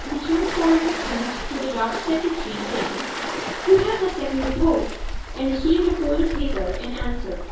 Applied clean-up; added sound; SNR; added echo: none; Waves, surf; 5 dB; reverberation time 0.6 s.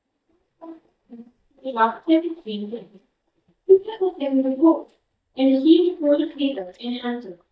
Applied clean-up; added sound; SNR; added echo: neural mask model DeepFilterNet 3.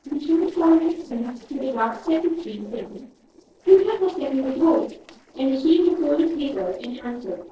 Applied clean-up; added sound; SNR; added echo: neural separator model SepFormer DNS4.